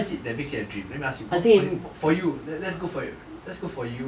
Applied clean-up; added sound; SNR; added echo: none; none; none; none.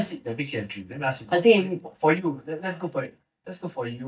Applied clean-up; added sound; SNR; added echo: neural mask model DeepFilterNet 3.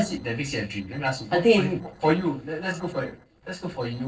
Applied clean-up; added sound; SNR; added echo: neural separator model SepFormer DNS4.